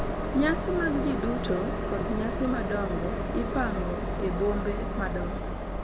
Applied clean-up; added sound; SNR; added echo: none; Train; -1 dB; none.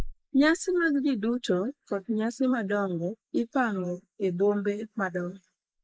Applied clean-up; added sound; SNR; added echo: neural mask model Resemble Enhance denoiser.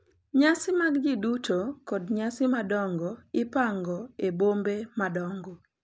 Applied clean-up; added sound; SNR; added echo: none; none; none; none.